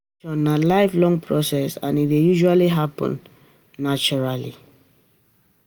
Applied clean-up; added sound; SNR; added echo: none; none; none; none.